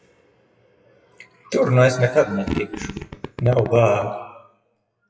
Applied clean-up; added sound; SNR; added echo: classical method WPE with log-MMSE.